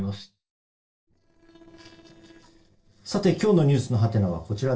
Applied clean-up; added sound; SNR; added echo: neural separator model SepFormer DNS4.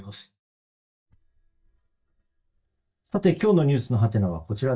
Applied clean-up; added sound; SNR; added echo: neural mask model DeepFilterNet 3.